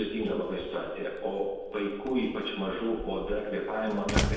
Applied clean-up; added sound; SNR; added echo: none; Slam; 6 dB; reverberation time 1.1 s.